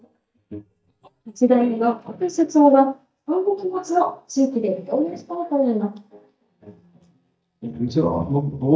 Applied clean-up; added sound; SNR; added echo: neural mask model DeepFilterNet 3.